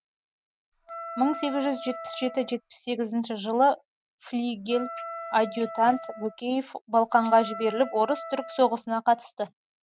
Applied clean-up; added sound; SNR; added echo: none; Wind instrument, woodwind instrument; 12 dB; none.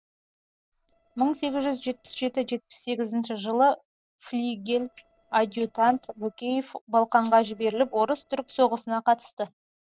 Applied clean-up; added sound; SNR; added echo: neural separator model SepFormer DNS4.